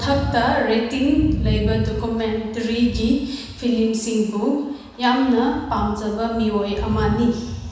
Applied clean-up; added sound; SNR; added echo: none; none; none; reverberation time 1.1 s.